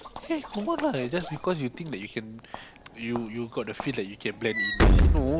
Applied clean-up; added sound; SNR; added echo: none; Walk, footsteps / Slam; -3 dB; none.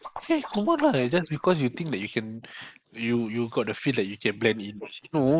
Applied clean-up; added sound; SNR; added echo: neural mask model Resemble Enhance denoiser.